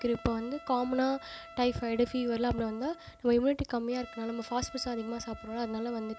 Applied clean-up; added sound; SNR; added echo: none; Trumpet; 18 dB; none.